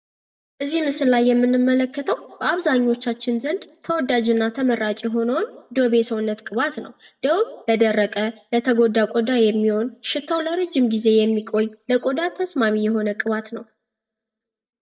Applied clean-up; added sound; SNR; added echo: neural mask model DeepFilterNet 3.